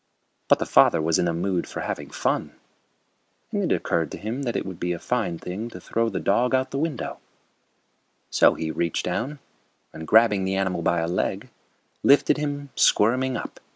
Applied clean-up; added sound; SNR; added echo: none; none; none; none.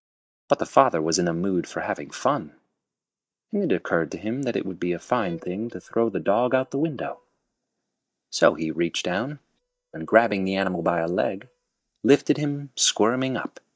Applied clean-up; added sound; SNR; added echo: neural mask model DeepFilterNet 3.